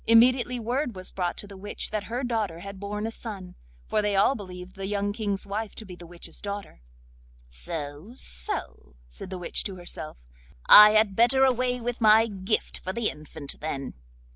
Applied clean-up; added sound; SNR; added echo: none; Gunshot, gunfire; 19 dB; none.